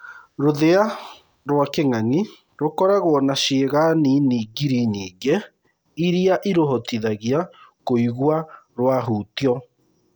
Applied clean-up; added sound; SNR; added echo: none; none; none; none.